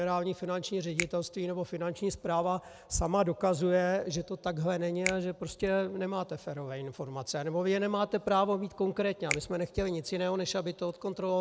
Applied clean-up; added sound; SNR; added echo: none; Finger snapping; 10 dB; none.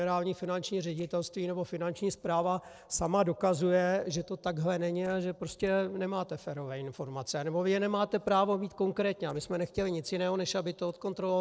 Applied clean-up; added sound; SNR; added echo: neural separator model SepFormer DNS4.